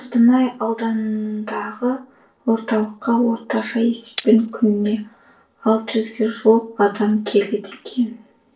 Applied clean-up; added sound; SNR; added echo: neural separator model SepFormer DNS4.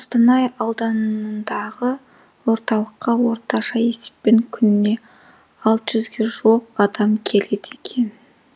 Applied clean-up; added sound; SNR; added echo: none; none; none; none.